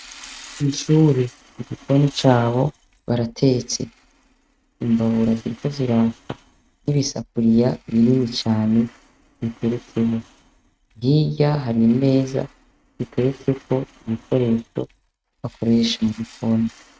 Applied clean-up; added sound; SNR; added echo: neural mask model RNNoise.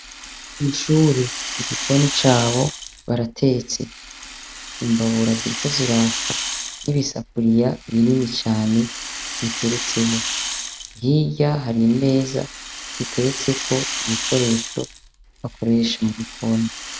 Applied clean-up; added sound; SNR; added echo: none; Rattle (instrument); 8 dB; none.